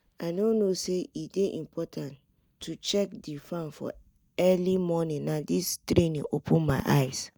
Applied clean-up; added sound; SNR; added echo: neural mask model DeepFilterNet 3.